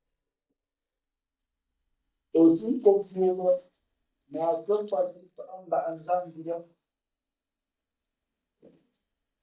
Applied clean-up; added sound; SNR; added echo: neural mask model DeepFilterNet 3.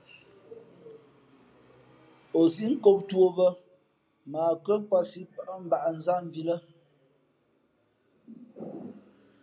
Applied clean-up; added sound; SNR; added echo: none; none; none; none.